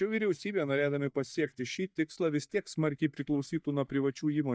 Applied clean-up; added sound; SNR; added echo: neural mask model DeepFilterNet 3.